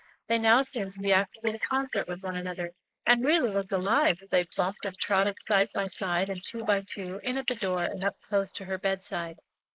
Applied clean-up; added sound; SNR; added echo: neural mask model Resemble Enhance denoiser.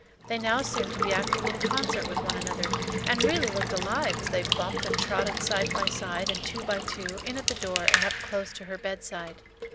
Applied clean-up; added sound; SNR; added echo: none; Water tap, faucet / Water / Liquid; -2 dB; none.